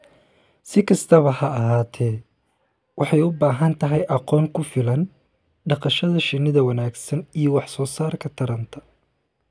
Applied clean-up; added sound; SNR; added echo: none; none; none; none.